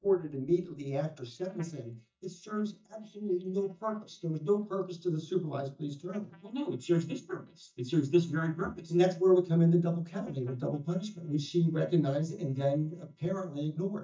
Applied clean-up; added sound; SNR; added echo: neural mask model DeepFilterNet 3.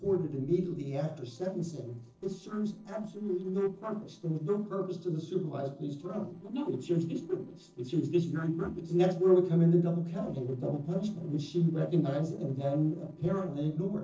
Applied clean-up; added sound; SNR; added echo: neural separator model SepFormer DNS4.